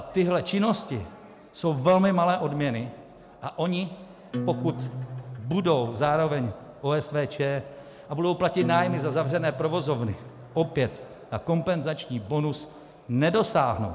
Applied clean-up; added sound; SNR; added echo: none; Acoustic guitar; 9 dB; none.